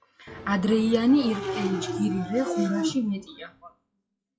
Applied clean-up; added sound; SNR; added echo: classical method WPE with log-MMSE.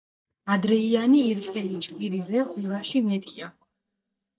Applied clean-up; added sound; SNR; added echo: neural mask model DeepFilterNet 3.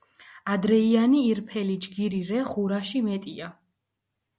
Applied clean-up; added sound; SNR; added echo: none; none; none; none.